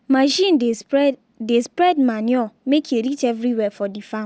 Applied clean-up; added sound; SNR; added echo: none; none; none; none.